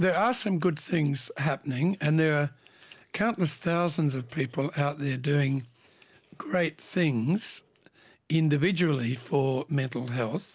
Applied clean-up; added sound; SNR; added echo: none; none; none; none.